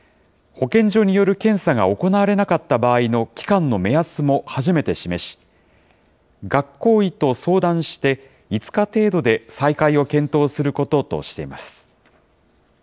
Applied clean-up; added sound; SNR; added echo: none; none; none; none.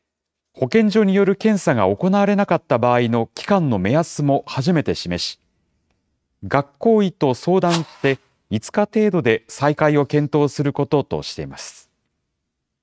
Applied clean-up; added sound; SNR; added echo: neural mask model RNNoise.